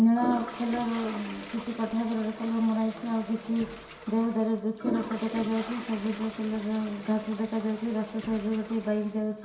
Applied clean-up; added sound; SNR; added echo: none; Toilet flush; 12 dB; reverberation time 0.7 s.